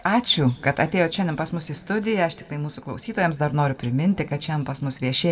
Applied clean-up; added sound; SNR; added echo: none; none; none; reverberation time 1.2 s.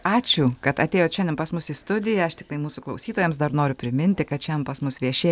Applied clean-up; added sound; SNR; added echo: none; none; none; none.